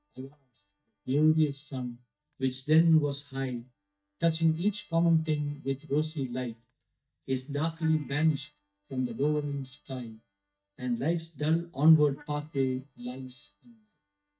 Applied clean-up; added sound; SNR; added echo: neural mask model DeepFilterNet 3.